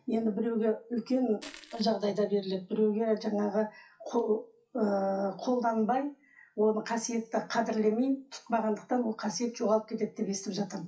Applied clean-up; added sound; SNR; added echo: classical method WPE with log-MMSE.